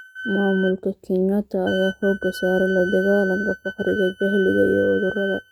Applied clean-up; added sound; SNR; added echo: neural mask model RNNoise.